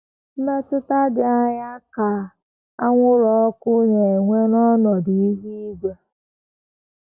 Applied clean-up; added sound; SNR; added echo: none; none; none; none.